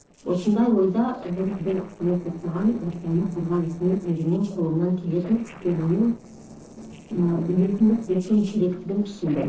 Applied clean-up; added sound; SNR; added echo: neural separator model SepFormer DNS4.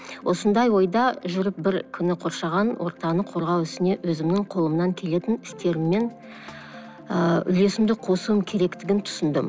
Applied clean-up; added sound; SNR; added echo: none; none; none; none.